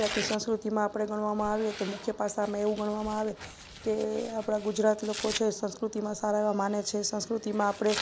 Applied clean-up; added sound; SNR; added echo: none; Tearing; 13 dB; none.